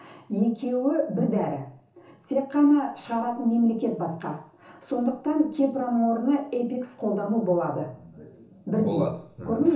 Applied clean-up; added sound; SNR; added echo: none; none; none; reverberation time 0.7 s.